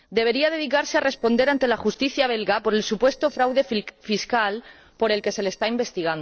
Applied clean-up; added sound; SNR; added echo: neural separator model SepFormer DNS4.